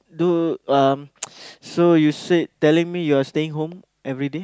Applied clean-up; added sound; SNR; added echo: none; none; none; none.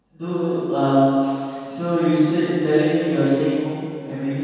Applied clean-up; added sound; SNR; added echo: none; none; none; reverberation time 2.1 s.